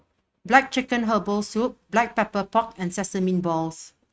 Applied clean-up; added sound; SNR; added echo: neural mask model RNNoise.